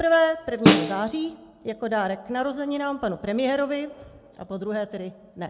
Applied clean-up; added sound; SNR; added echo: none; Snare drum; -1 dB; none.